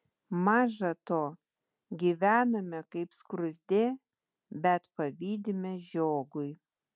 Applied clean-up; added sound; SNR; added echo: none; none; none; none.